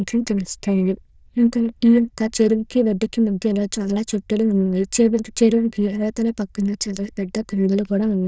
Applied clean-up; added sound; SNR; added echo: neural diffusion model UNIVERSE++.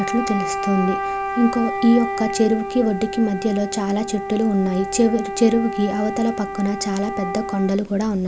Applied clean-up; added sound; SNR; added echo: none; Wind instrument, woodwind instrument; 7 dB; none.